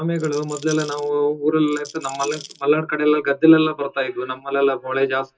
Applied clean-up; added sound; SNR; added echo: none; Rattle; 18 dB; reverberation time 0.2 s.